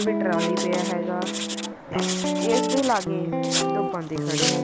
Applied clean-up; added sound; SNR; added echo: none; Writing + Guitar; -3 dB; none.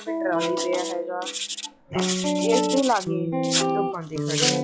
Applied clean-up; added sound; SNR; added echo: classical method log-MMSE.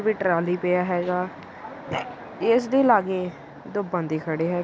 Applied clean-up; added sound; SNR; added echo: none; none; none; none.